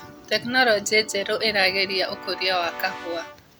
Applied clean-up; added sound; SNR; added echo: none; Keyboard (musical) / Brass instrument; 16 dB; none.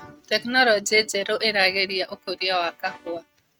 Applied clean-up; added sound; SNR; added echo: neural mask model RNNoise.